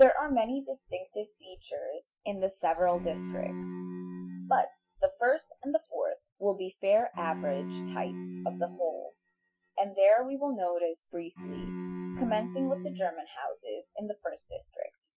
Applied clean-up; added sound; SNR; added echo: classical method Wiener filter.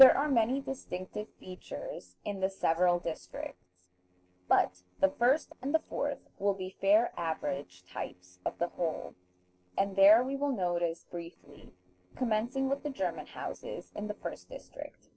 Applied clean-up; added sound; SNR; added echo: neural separator model SepFormer DNS4.